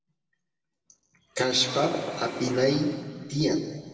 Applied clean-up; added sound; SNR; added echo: none; Engine / Mechanisms; 14 dB; reverberation time 1.9 s.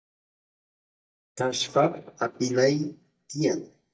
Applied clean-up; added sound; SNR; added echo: neural mask model DeepFilterNet 3.